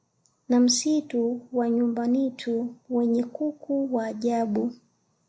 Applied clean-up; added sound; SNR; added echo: none; none; none; none.